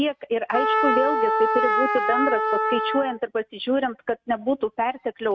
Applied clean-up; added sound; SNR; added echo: neural mask model RNNoise.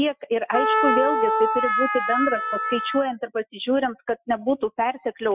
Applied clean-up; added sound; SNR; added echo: classical method Wiener filter.